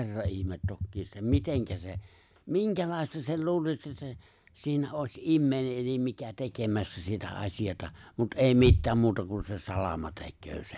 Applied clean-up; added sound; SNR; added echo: none; none; none; none.